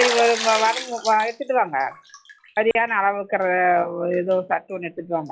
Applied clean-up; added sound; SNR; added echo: classical method log-MMSE.